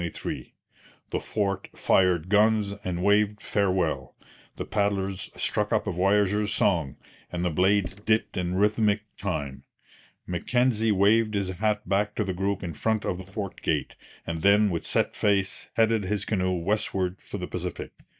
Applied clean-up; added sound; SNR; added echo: neural mask model DeepFilterNet 3.